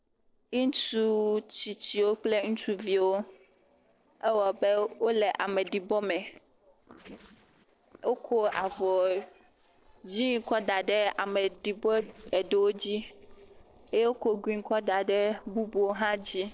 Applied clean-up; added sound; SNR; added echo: neural separator model SepFormer DNS4.